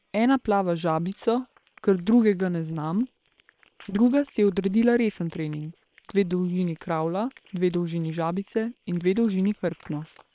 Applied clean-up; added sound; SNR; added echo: neural separator model SepFormer WHAM!.